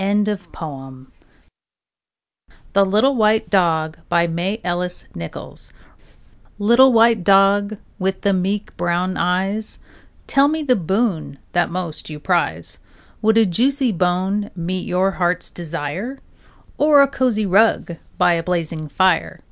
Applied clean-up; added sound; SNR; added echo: none; none; none; none.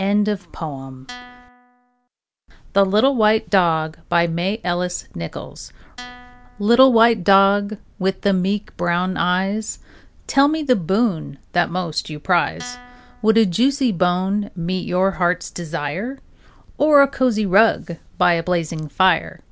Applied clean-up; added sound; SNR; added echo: none; Guitar; 20 dB; none.